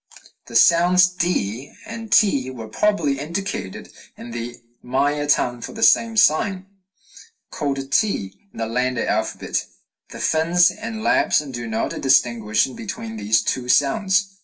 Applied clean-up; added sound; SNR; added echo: none; none; none; reverberation time 0.2 s.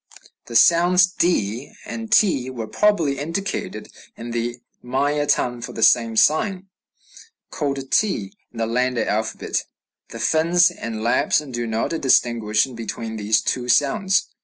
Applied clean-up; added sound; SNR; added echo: none; none; none; none.